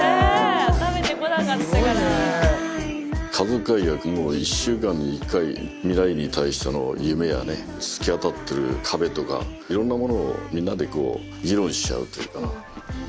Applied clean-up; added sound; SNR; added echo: none; none; none; none.